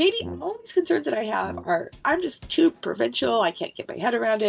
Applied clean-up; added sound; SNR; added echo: neural mask model DeepFilterNet 3.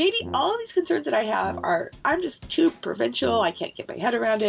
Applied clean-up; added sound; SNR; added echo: none; Brass instrument + Drum / Drum kit; 18 dB; none.